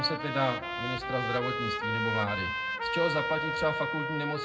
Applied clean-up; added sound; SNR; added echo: none; Trumpet; 0 dB; reverberation time 0.3 s.